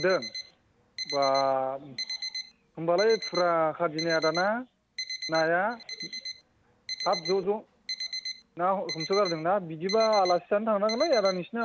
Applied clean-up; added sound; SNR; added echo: none; Alarm; 10 dB; none.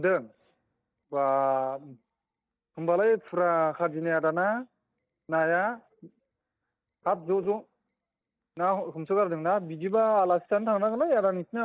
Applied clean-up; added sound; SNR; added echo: neural mask model DeepFilterNet 3.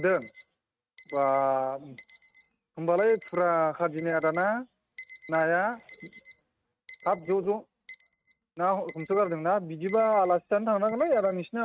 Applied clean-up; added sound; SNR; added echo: neural mask model RNNoise.